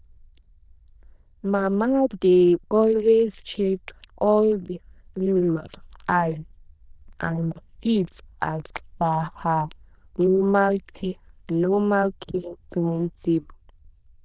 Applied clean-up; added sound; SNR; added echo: neural diffusion model UNIVERSE++.